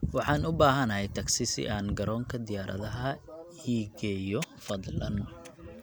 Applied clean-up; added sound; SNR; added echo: none; none; none; none.